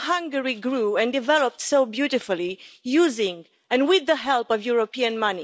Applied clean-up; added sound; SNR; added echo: none; none; none; none.